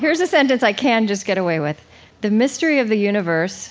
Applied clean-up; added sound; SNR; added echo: none; none; none; none.